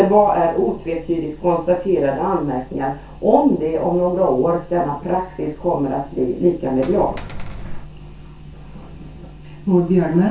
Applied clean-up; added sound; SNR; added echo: none; Coin (dropping); 9 dB; reverberation time 0.2 s.